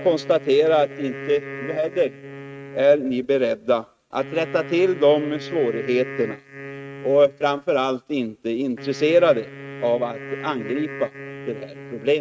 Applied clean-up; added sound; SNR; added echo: neural mask model RNNoise.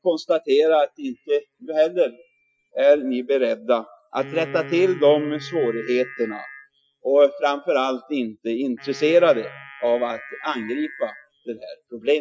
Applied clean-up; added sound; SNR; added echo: classical method Wiener filter.